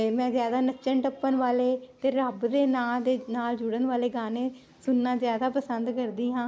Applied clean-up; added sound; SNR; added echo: none; none; none; none.